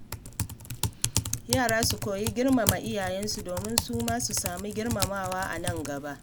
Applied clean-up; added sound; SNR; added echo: none; Typing; 2 dB; none.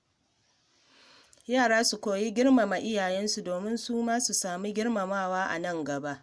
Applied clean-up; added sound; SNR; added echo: none; none; none; none.